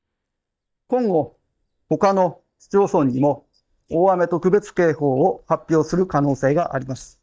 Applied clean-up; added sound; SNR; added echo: neural mask model DeepFilterNet 3.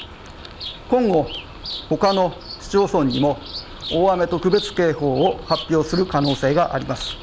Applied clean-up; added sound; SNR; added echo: none; Bird vocalization, bird call, bird song; 14 dB; none.